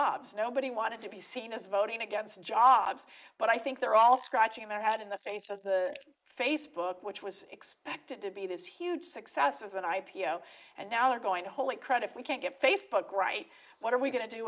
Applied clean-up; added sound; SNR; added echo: neural mask model Resemble Enhance denoiser.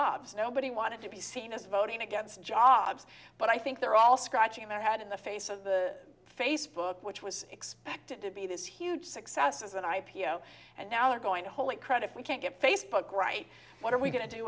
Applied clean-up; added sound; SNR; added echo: none; none; none; none.